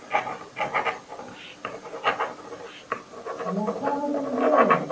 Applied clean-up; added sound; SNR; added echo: none; Writing; -4 dB; reverberation time 0.9 s.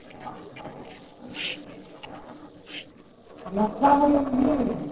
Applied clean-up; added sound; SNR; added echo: neural separator model SepFormer DNS4.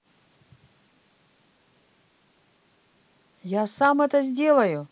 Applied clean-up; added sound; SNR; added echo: none; none; none; none.